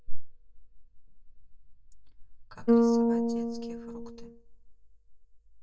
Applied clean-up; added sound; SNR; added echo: neural mask model DeepFilterNet 3.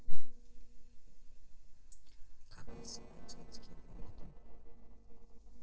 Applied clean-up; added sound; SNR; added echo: neural separator model SepFormer DNS4.